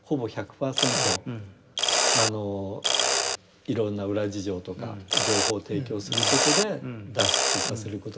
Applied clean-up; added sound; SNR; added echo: none; Mechanisms; -4 dB; reverberation time 0.9 s.